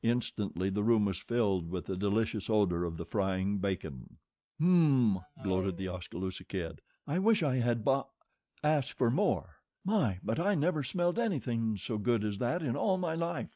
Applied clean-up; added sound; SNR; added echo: neural mask model RNNoise.